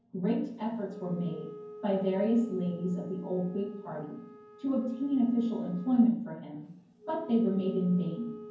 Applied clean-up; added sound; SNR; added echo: none; Wind instrument, woodwind instrument; 17 dB; reverberation time 0.9 s.